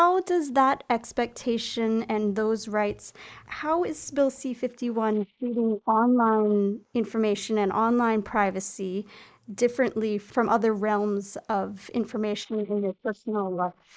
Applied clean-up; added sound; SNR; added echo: neural mask model Resemble Enhance denoiser.